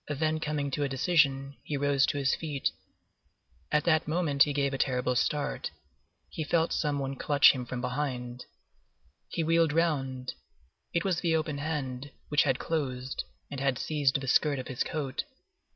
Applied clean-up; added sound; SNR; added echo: none; none; none; none.